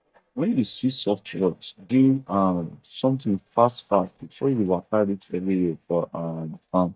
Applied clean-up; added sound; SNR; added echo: neural mask model DeepFilterNet 3.